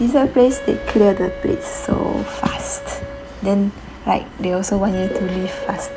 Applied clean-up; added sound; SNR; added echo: none; Wind instrument, woodwind instrument; 14 dB; none.